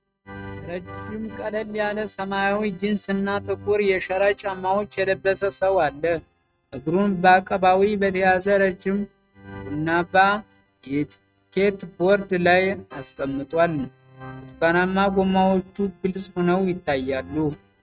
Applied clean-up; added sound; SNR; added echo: neural mask model RNNoise.